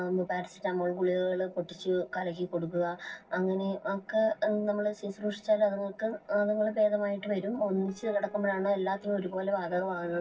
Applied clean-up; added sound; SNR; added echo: neural separator model SepFormer DNS4.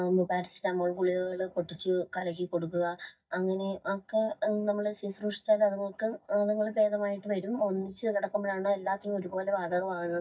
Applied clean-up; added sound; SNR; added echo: neural mask model DeepFilterNet 3.